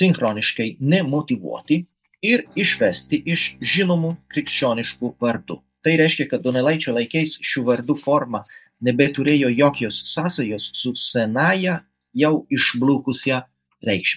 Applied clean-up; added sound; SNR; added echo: neural mask model DeepFilterNet 3.